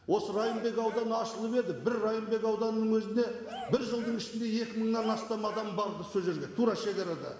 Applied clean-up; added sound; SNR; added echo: none; Cheering; 14 dB; reverberation time 2.8 s.